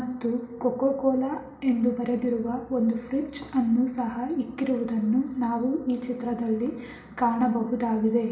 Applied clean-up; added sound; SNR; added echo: none; none; none; reverberation time 0.8 s.